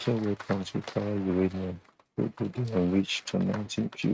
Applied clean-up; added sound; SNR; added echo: neural mask model RNNoise.